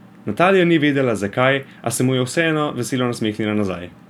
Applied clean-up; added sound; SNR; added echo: none; none; none; none.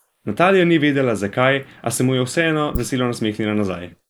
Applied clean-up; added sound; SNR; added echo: neural mask model Resemble Enhance denoiser.